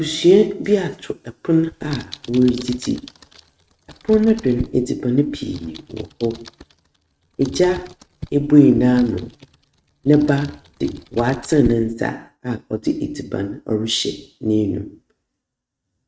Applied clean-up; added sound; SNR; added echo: neural mask model RNNoise.